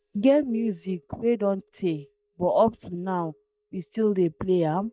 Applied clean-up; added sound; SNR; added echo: neural mask model DeepFilterNet 3.